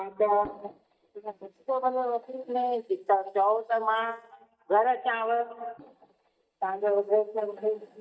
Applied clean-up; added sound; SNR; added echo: neural mask model DeepFilterNet 3.